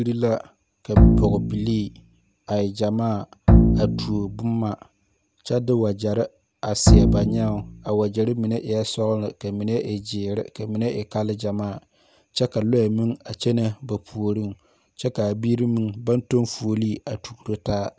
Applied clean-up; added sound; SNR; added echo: none; Bowed string instrument; -5 dB; none.